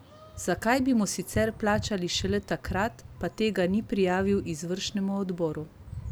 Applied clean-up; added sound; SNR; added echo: none; Dog; 13 dB; none.